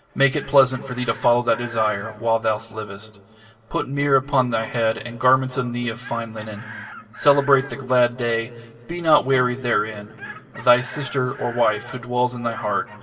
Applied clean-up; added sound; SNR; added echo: none; Chicken, rooster; 20 dB; reverberation time 3.0 s.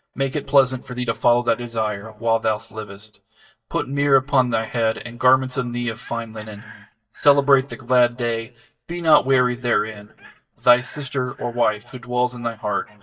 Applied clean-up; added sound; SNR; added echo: neural mask model DeepFilterNet 3.